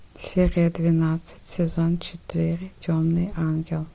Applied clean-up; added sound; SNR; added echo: none; none; none; none.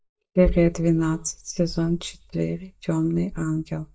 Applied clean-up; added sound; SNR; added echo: neural mask model DeepFilterNet 3.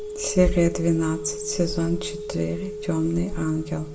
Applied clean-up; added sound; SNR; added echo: none; Telephone; 11 dB; reverberation time 0.7 s.